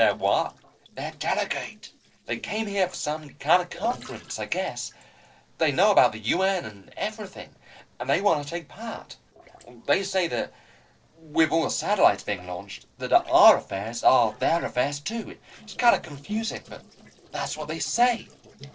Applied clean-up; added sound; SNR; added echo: neural separator model SepFormer DNS4.